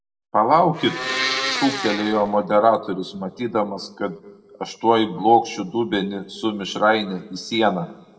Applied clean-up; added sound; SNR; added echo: none; Domestic sounds, home sounds; 5 dB; reverberation time 0.7 s.